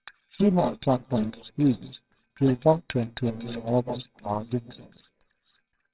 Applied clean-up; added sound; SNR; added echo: neural separator model SepFormer WHAMR!.